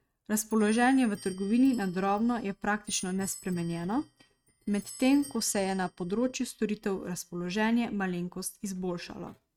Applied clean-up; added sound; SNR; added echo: neural mask model RNNoise.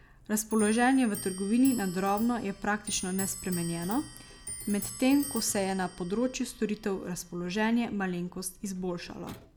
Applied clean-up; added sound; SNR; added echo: none; Clock; 14 dB; none.